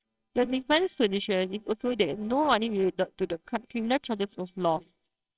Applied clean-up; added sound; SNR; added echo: neural separator model SepFormer WHAMR!.